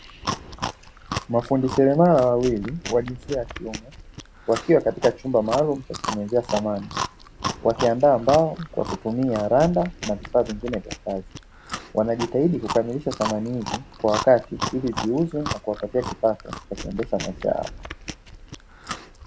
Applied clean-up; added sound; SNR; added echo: none; Chewing, mastication; 10 dB; none.